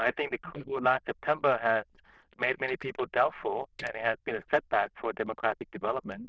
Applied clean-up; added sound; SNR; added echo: neural diffusion model UNIVERSE++.